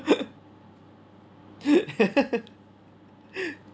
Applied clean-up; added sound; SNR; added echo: none; none; none; none.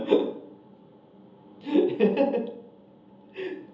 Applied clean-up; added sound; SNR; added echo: none; none; none; reverberation time 0.7 s.